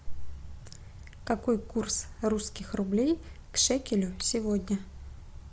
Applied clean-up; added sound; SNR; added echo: none; none; none; none.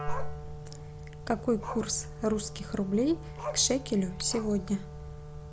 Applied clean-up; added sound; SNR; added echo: none; Wind instrument, woodwind instrument + Growling; 11 dB; none.